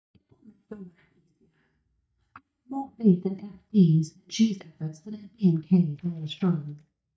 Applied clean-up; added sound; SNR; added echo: neural mask model DeepFilterNet 3.